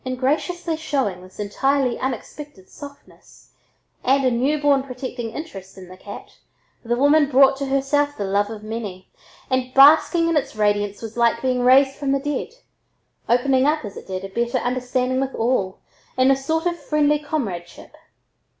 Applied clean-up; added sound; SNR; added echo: none; none; none; none.